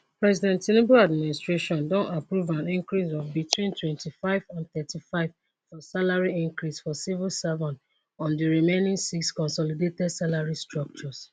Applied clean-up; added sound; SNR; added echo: none; none; none; none.